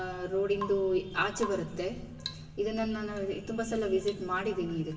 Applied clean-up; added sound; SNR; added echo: none; Drip / Water tap, faucet / Rain; 16 dB; reverberation time 1.4 s.